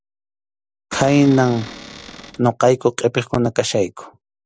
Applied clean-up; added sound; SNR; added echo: none; Cupboard open or close / Door; 15 dB; none.